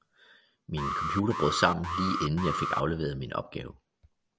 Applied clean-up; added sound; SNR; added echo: none; Alarm; 4 dB; none.